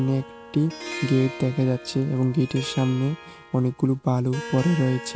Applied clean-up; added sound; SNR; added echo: none; Harp; 14 dB; none.